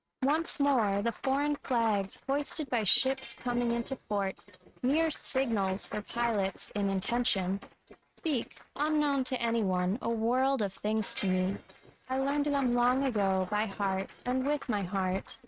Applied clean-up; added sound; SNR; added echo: neural mask model RNNoise.